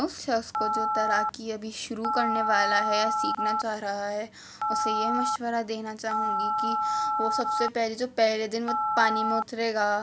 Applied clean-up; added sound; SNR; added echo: none; Telephone; 0 dB; none.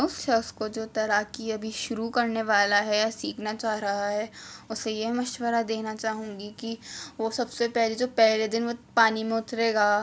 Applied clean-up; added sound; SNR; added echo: none; none; none; none.